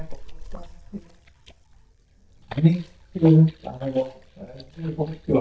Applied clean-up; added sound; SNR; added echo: neural mask model DeepFilterNet 3.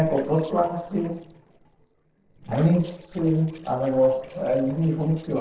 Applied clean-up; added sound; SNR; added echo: neural separator model SepFormer DNS4.